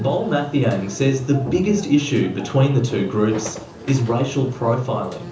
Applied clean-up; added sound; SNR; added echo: none; Buzz; 18 dB; reverberation time 0.7 s.